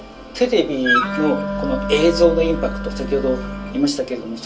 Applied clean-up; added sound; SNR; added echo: none; Wind instrument, woodwind instrument; 5 dB; reverberation time 0.2 s.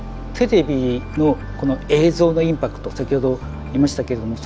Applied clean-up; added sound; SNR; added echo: none; none; none; none.